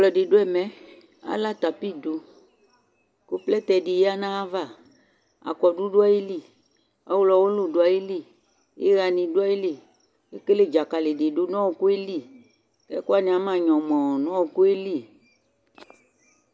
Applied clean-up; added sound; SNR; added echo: none; none; none; none.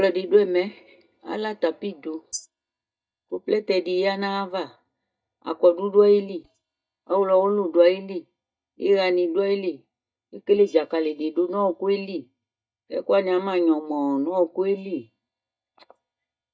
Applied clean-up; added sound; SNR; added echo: neural mask model DeepFilterNet 3.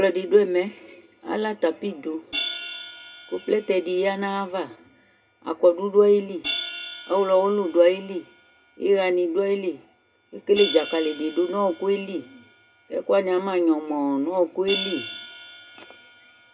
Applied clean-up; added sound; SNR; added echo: none; Hi-hat; 12 dB; reverberation time 0.2 s.